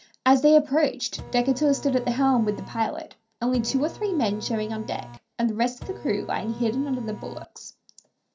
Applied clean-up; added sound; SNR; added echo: none; Printer; 15 dB; reverberation time 0.3 s.